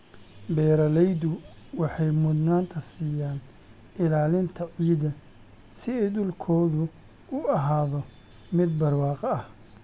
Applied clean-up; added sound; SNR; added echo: none; none; none; none.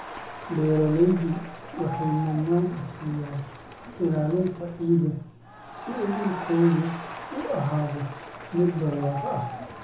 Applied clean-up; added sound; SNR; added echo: none; Crowd; 12 dB; reverberation time 0.6 s.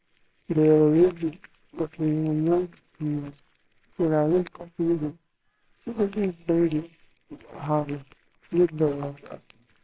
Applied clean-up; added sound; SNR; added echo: neural separator model SepFormer WHAMR!.